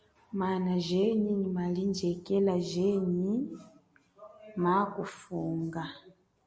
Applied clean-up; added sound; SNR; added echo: none; none; none; none.